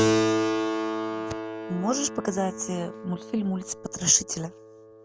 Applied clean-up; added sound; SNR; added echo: none; Keyboard (musical); 0 dB; none.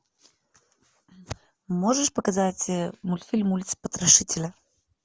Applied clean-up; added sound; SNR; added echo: none; none; none; none.